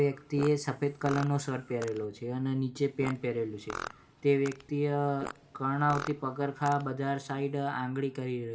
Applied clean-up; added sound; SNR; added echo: none; Fart; 13 dB; reverberation time 0.3 s.